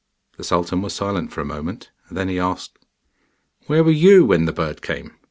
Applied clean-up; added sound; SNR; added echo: none; none; none; none.